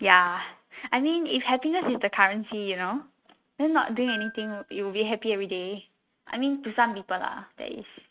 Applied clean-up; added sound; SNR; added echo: neural mask model RNNoise.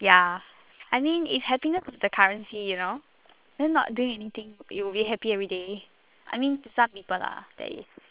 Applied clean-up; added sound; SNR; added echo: neural separator model SepFormer WHAM!.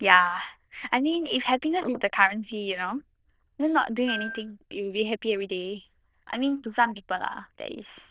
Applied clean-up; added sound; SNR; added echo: neural diffusion model UNIVERSE++.